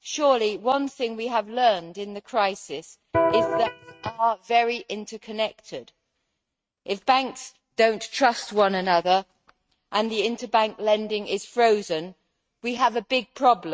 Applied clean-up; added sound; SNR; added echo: neural mask model RNNoise.